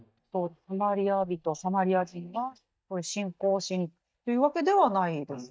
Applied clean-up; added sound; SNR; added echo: neural mask model DeepFilterNet 3.